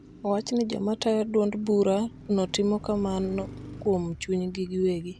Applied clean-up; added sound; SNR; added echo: none; Car passing by; 17 dB; none.